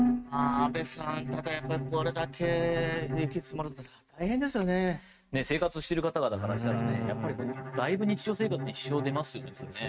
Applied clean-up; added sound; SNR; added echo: neural mask model RNNoise.